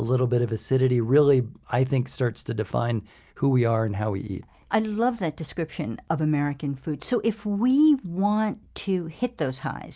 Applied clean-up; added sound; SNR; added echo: none; none; none; none.